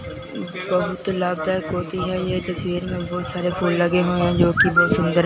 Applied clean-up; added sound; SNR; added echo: none; none; none; none.